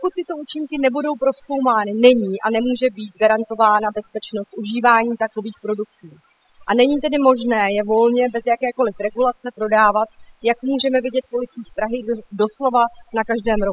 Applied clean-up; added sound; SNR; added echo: classical method spectral subtraction.